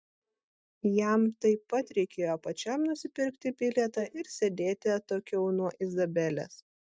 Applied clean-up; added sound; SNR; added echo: neural mask model DeepFilterNet 3.